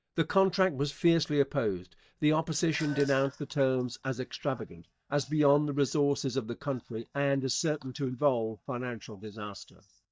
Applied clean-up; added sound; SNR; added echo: neural mask model DeepFilterNet 3.